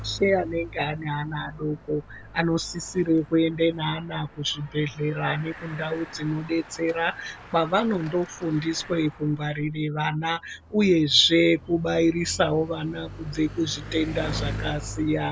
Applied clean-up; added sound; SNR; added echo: none; Bicycle; 14 dB; none.